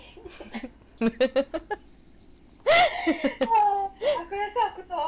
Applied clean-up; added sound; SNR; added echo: none; none; none; none.